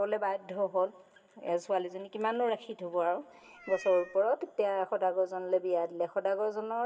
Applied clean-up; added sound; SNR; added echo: none; Meow; 17 dB; reverberation time 0.2 s.